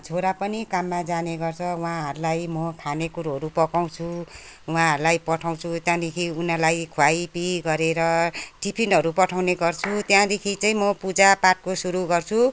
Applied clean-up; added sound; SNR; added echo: none; Clapping; 16 dB; none.